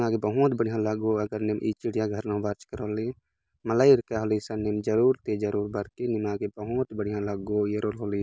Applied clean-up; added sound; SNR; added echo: none; none; none; none.